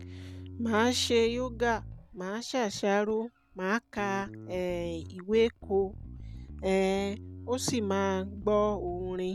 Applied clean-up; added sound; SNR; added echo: none; Bass guitar; 14 dB; none.